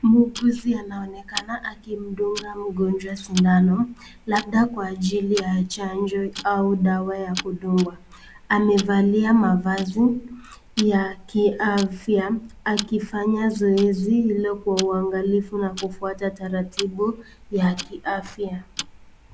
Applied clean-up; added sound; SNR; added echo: none; Tick-tock; 16 dB; none.